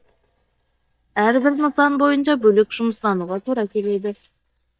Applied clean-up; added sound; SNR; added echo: neural mask model DeepFilterNet 3.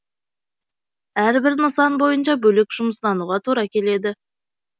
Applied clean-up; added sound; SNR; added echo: none; none; none; none.